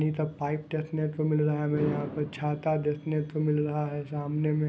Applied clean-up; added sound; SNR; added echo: none; none; none; none.